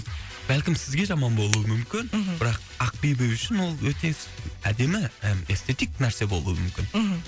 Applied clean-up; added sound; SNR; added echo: none; Shatter; 12 dB; none.